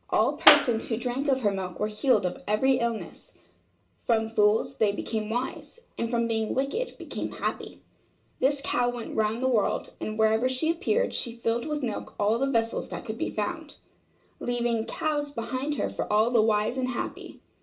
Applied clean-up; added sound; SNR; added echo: none; Clapping; -1 dB; reverberation time 0.3 s.